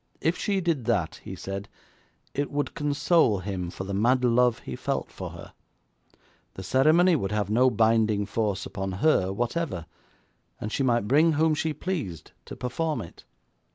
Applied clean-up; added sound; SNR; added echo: none; none; none; none.